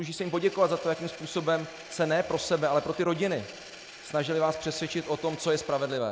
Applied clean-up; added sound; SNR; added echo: none; Engine; 17 dB; none.